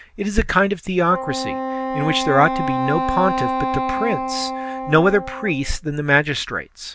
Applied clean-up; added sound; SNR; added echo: none; Wind instrument, woodwind instrument; 5 dB; none.